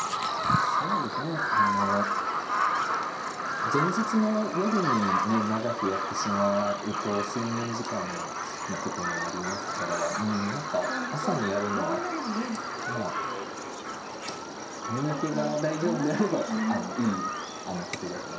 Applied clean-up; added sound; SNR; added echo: none; Bird vocalization, bird call, bird song; 0 dB; reverberation time 0.7 s.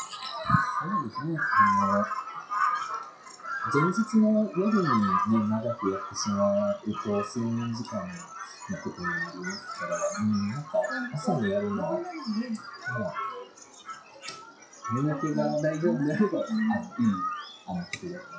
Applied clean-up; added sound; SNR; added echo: classical method WPE with log-MMSE.